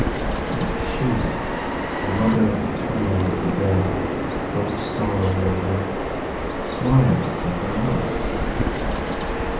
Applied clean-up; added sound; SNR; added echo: none; Bird vocalization, bird call, bird song; 0 dB; reverberation time 0.6 s.